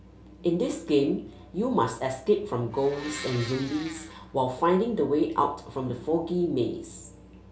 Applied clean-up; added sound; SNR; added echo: none; Domestic sounds, home sounds; 13 dB; reverberation time 0.3 s.